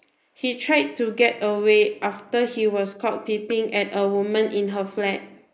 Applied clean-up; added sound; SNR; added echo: neural mask model Resemble Enhance denoiser.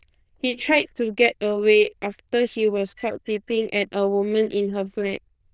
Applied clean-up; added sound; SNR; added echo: neural diffusion model UNIVERSE++.